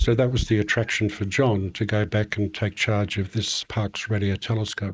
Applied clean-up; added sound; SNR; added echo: neural mask model Resemble Enhance denoiser.